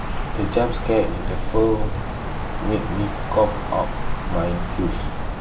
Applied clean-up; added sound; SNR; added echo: none; Wind; 0 dB; reverberation time 0.2 s.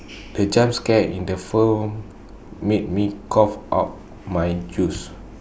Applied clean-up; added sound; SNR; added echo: none; none; none; none.